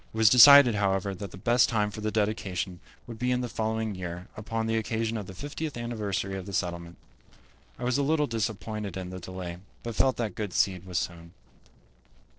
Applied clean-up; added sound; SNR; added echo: neural separator model SepFormer DNS4.